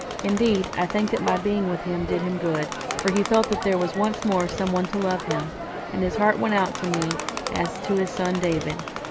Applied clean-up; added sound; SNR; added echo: none; Crowd; 6 dB; none.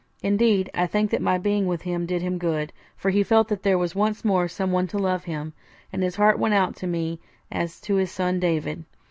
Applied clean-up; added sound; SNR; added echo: none; none; none; none.